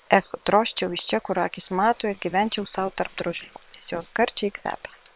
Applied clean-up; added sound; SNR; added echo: neural separator model SepFormer WHAM!.